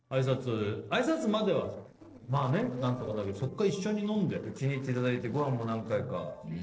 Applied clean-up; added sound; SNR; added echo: neural separator model SepFormer DNS4.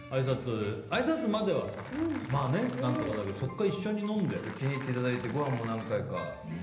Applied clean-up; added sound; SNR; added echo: none; Applause; 15 dB; reverberation time 1.0 s.